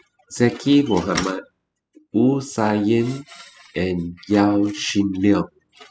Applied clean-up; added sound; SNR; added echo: classical method spectral subtraction.